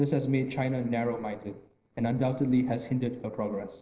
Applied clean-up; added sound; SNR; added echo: neural separator model SepFormer DNS4.